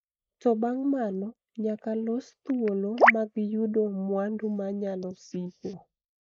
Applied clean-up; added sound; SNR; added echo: neural mask model Resemble Enhance denoiser.